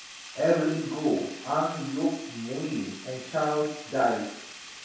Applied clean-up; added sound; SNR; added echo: none; Sink (filling or washing); 15 dB; reverberation time 0.7 s.